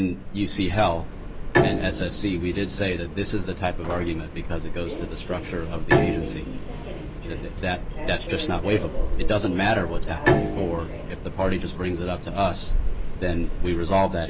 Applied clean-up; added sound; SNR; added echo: none; Bowed string instrument + Subway, metro, underground; 0 dB; none.